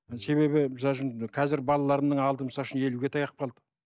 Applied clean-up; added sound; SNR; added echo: neural mask model DeepFilterNet 3.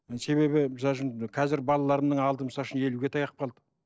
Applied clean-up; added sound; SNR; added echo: neural separator model SepFormer DNS4.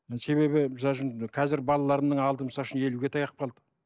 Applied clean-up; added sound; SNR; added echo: neural mask model Resemble Enhance denoiser.